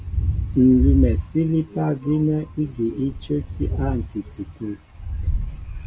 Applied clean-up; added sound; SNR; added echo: none; Thunder; 3 dB; none.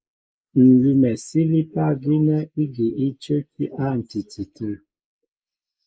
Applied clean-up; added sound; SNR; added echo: neural mask model Resemble Enhance denoiser.